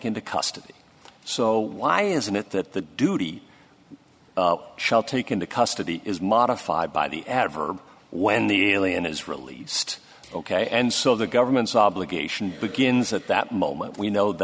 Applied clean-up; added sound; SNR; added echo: none; none; none; none.